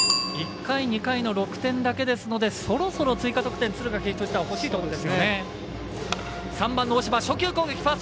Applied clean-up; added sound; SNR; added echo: none; Bicycle bell; 11 dB; none.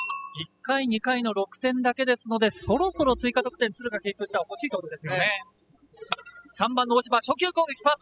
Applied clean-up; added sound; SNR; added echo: classical method spectral subtraction.